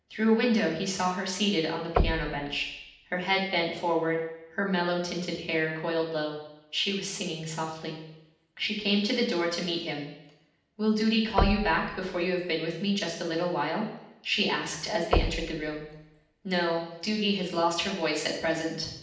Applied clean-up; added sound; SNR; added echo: none; Knock; 5 dB; reverberation time 0.8 s.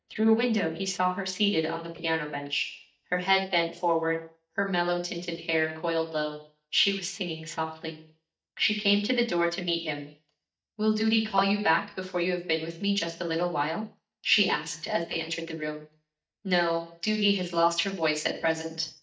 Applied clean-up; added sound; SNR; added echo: neural mask model DeepFilterNet 3.